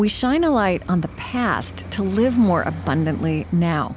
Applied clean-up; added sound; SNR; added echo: none; Traffic noise, roadway noise; 14 dB; none.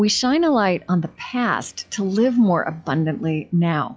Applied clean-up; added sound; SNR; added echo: classical method log-MMSE.